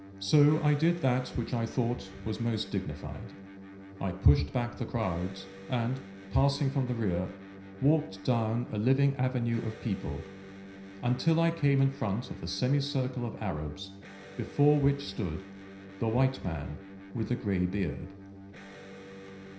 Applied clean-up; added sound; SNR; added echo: none; Electric guitar; 16 dB; reverberation time 0.5 s.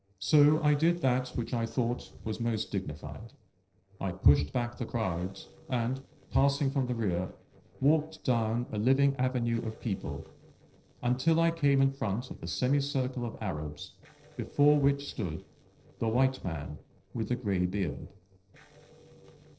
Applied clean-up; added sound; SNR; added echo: neural separator model SepFormer DNS4.